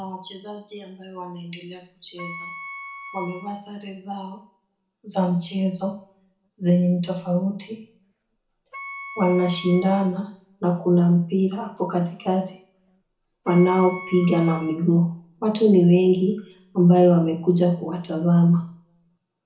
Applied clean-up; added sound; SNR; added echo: none; Wind instrument, woodwind instrument; 17 dB; reverberation time 0.6 s.